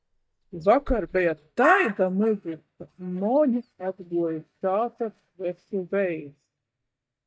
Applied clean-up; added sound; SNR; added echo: neural mask model DeepFilterNet 3.